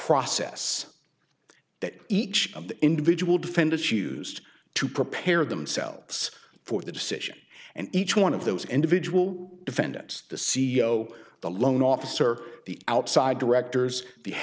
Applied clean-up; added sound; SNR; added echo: none; none; none; none.